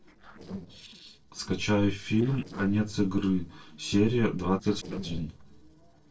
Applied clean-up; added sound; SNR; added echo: neural separator model SepFormer DNS4.